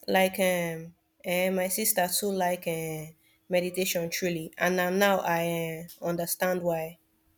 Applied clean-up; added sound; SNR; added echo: none; none; none; none.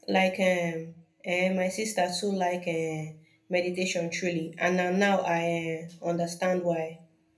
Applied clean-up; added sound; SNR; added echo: none; none; none; reverberation time 0.3 s.